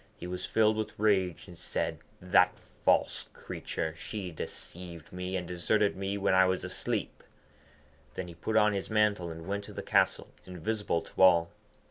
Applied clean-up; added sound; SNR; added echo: none; none; none; none.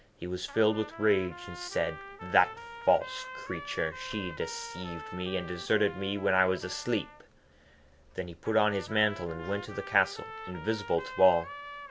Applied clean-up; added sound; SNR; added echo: none; Trumpet; 14 dB; none.